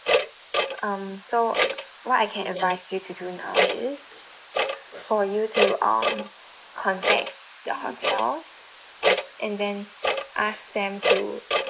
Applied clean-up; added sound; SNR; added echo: neural mask model Resemble Enhance denoiser.